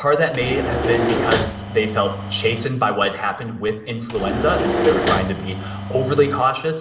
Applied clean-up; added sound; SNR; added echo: none; Engine / Mechanisms; 3 dB; reverberation time 1.7 s.